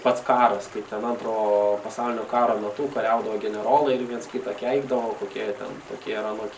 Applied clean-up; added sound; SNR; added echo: none; Stream; 20 dB; reverberation time 0.2 s.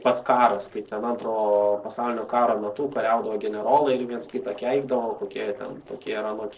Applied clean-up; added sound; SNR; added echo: neural separator model SepFormer DNS4.